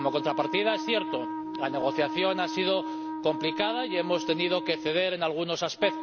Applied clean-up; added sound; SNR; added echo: none; Wind instrument, woodwind instrument; 6 dB; none.